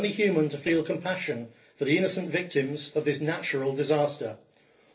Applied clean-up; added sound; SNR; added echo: neural separator model SepFormer DNS4.